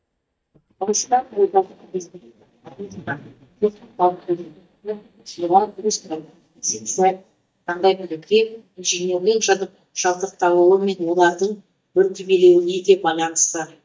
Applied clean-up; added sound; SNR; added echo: neural mask model DeepFilterNet 3.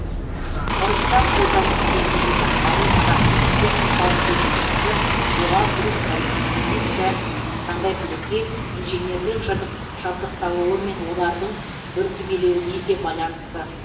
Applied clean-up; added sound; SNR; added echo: none; Bus; -4 dB; reverberation time 0.7 s.